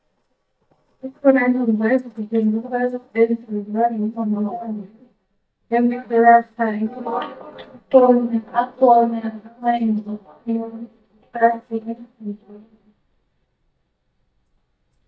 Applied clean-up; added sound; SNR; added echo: neural mask model DeepFilterNet 3.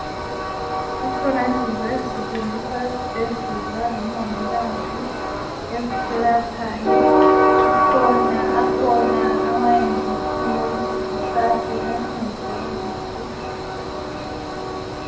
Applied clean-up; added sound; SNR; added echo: none; Train; -4 dB; reverberation time 0.8 s.